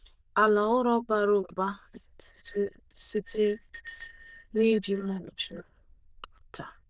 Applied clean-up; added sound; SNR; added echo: neural diffusion model UNIVERSE++.